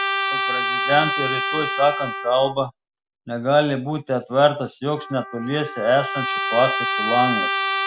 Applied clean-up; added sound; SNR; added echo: none; Trumpet; 3 dB; none.